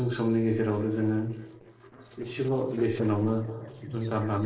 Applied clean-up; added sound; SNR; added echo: neural separator model SepFormer DNS4.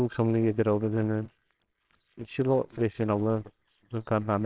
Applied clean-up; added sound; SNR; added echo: neural separator model SepFormer WHAMR!.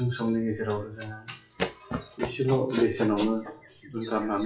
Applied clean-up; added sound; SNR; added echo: classical method WPE with log-MMSE.